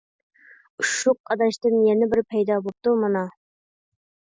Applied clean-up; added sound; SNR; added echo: none; none; none; none.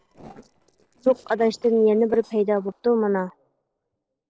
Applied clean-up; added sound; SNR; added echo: neural separator model SepFormer DNS4.